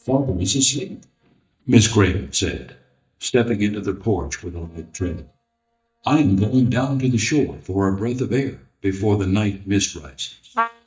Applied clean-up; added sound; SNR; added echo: neural mask model DeepFilterNet 3.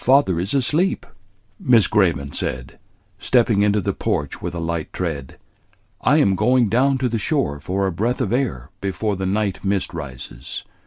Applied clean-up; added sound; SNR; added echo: none; none; none; none.